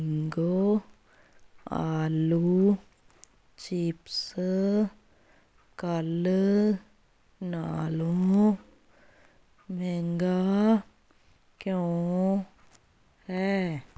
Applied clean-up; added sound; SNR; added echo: none; none; none; none.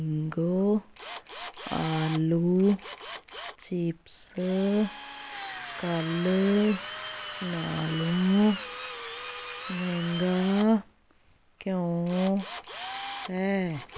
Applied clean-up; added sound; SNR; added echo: none; Drill; 11 dB; none.